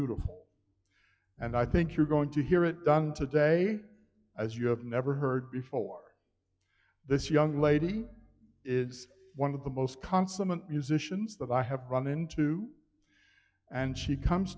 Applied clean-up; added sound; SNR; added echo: classical method log-MMSE.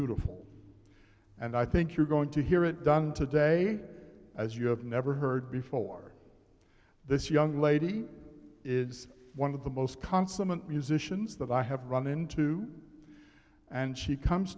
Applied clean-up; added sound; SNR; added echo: none; none; none; none.